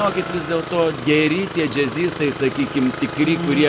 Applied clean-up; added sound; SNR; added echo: none; Engine starting; 10 dB; none.